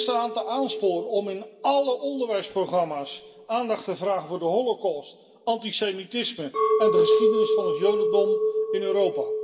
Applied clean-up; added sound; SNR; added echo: none; Chink, clink; 0 dB; reverberation time 2.9 s.